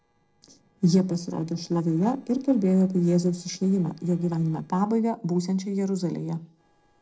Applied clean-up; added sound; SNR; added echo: neural separator model SepFormer DNS4.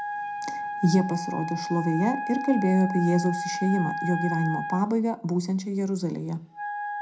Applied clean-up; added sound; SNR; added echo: none; Wind instrument, woodwind instrument; 7 dB; reverberation time 0.2 s.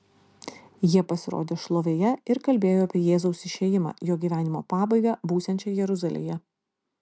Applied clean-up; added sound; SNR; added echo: none; none; none; none.